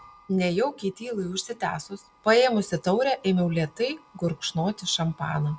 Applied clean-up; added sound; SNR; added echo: none; none; none; none.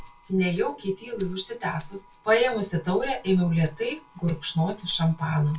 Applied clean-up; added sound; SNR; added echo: none; Rattle (instrument); 20 dB; reverberation time 0.2 s.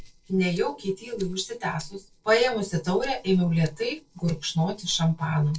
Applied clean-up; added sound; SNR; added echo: neural separator model SepFormer DNS4.